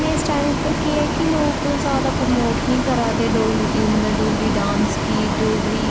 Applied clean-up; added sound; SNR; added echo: none; Bus; -1 dB; none.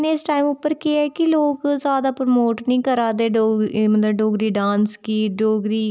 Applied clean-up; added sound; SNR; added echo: none; none; none; none.